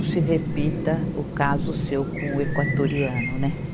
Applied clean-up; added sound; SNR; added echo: none; Chirp, tweet; 0 dB; none.